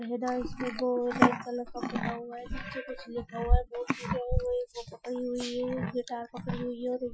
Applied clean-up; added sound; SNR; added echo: classical method Wiener filter.